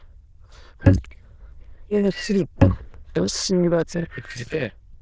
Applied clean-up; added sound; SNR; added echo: neural diffusion model UNIVERSE++.